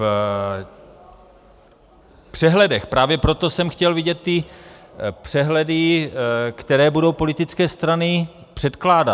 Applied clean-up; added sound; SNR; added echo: none; none; none; none.